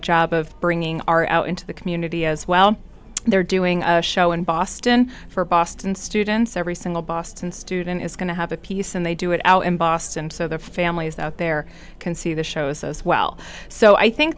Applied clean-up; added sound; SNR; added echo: none; Chatter; 18 dB; none.